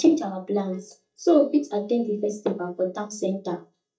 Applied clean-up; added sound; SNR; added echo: neural mask model DeepFilterNet 3.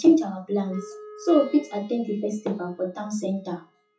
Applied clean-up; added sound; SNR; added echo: classical method WPE with log-MMSE.